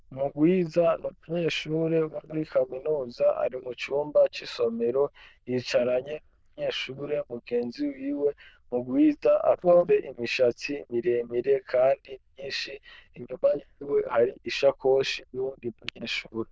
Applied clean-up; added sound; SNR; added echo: neural diffusion model UNIVERSE++.